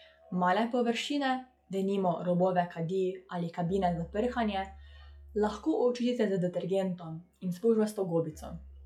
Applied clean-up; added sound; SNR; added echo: classical method log-MMSE.